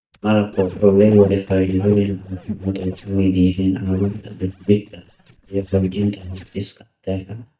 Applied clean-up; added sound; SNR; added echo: neural mask model DeepFilterNet 3.